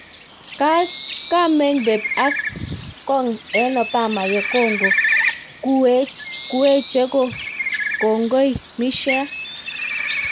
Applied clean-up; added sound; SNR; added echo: none; Bird; 5 dB; none.